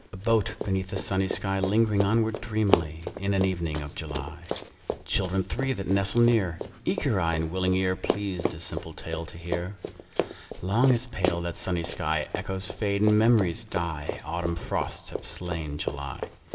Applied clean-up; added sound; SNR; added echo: none; Run; 7 dB; reverberation time 1.0 s.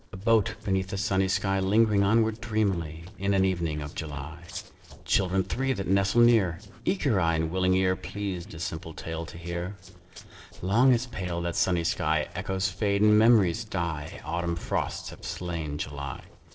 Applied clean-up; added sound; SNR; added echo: neural separator model SepFormer DNS4.